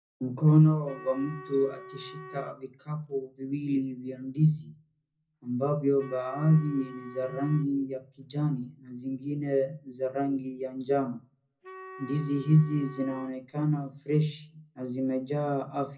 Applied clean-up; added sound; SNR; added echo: none; Wind instrument, woodwind instrument; 18 dB; reverberation time 0.4 s.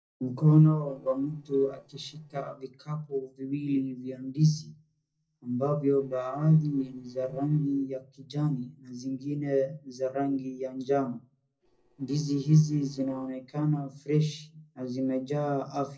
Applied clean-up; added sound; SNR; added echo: neural separator model SepFormer DNS4.